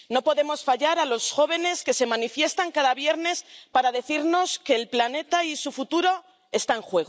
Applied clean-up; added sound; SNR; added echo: none; none; none; none.